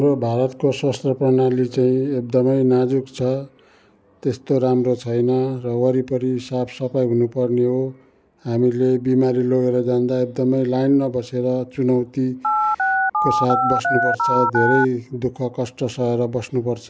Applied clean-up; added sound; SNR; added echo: none; Telephone; -1 dB; none.